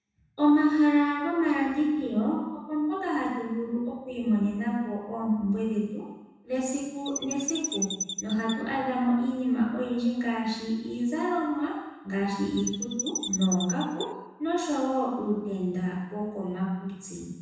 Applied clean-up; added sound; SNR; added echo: none; Chirp, tweet; 8 dB; reverberation time 1.1 s.